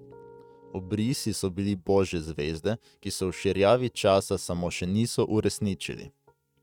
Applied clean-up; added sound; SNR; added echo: neural mask model RNNoise.